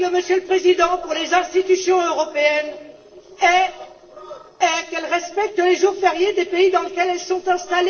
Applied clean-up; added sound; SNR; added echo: neural separator model SepFormer DNS4.